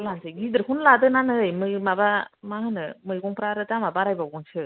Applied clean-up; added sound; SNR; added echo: none; none; none; none.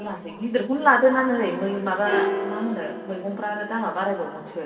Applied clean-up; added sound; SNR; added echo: none; Piano; 9 dB; reverberation time 2.4 s.